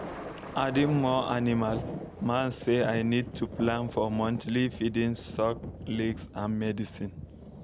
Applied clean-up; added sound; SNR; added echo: none; Thunder; 11 dB; none.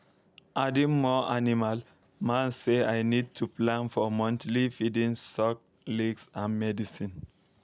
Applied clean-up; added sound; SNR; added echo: none; none; none; none.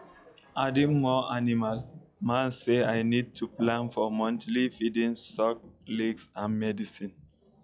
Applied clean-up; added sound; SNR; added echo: classical method log-MMSE.